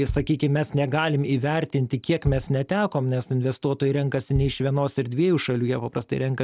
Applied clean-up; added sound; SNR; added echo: none; Bass drum; 15 dB; none.